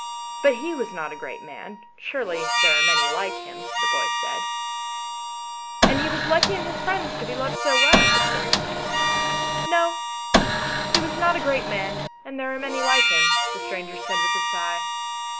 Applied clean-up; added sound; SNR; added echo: none; Printer + Harmonica; -5 dB; none.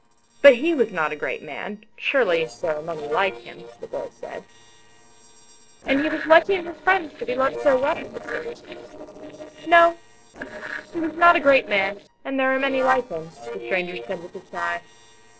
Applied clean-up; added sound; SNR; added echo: neural separator model SepFormer DNS4.